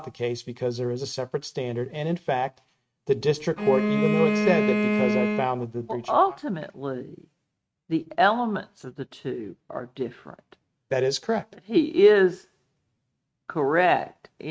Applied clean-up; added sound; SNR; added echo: neural mask model RNNoise.